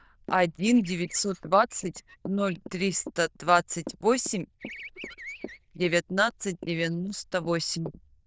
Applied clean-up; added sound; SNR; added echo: neural diffusion model UNIVERSE++.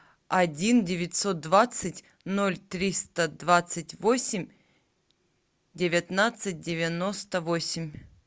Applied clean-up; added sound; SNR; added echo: none; none; none; none.